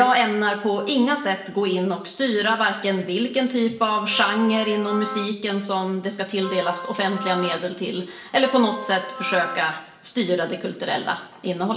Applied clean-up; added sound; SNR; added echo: none; Wind instrument, woodwind instrument; 11 dB; reverberation time 1.1 s.